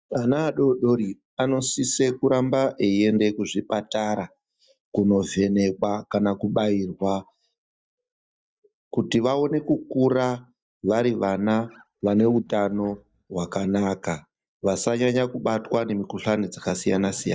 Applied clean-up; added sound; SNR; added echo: neural mask model DeepFilterNet 3.